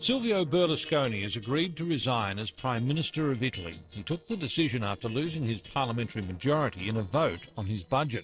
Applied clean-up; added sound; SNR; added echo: neural separator model SepFormer DNS4.